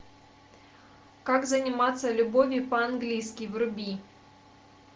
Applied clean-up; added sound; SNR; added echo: none; none; none; none.